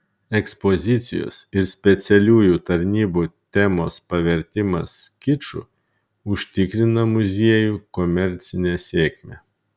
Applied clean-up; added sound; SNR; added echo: none; none; none; none.